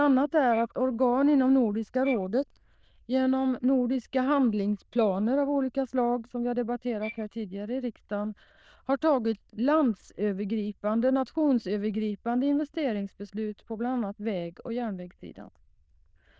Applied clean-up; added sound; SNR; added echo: neural diffusion model UNIVERSE++.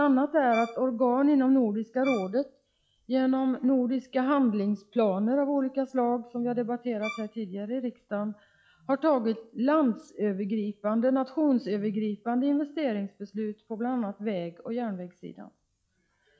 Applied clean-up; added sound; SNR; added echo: classical method log-MMSE.